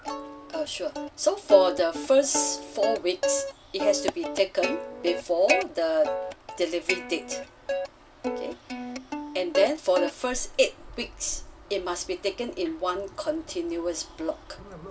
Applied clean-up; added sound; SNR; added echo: none; Plucked string instrument; 6 dB; reverberation time 0.2 s.